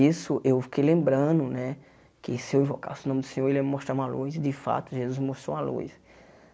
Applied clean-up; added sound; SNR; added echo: none; none; none; none.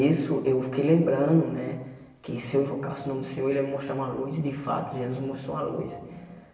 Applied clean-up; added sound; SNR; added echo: none; Organ; 16 dB; reverberation time 1.0 s.